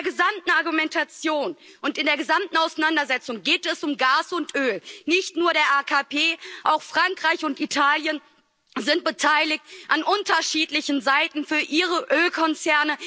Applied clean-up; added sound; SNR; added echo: none; none; none; none.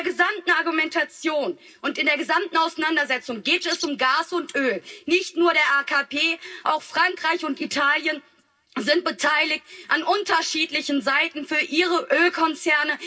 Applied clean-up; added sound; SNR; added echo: none; Bird; 9 dB; reverberation time 0.4 s.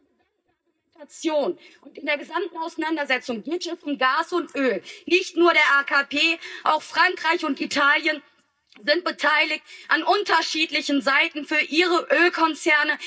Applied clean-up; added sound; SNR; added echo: neural mask model DeepFilterNet 3.